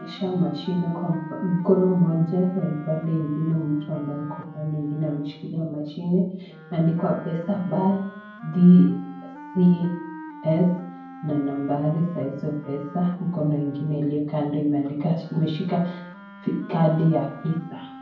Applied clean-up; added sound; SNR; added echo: none; Wind instrument, woodwind instrument; 18 dB; reverberation time 0.9 s.